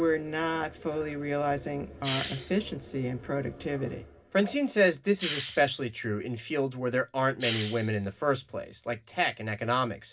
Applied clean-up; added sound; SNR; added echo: none; Hiss; 12 dB; reverberation time 0.4 s.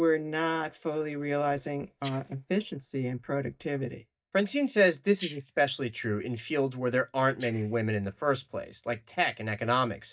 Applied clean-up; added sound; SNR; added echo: neural mask model DeepFilterNet 3.